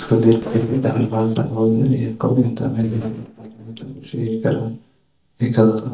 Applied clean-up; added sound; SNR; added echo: neural mask model DeepFilterNet 3.